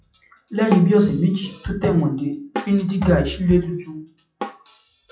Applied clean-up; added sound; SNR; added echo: classical method WPE with log-MMSE.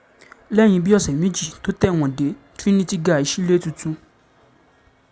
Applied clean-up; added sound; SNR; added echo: none; none; none; none.